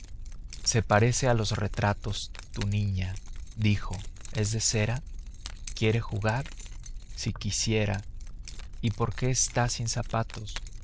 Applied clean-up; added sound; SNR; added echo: none; Keys jangling; 8 dB; none.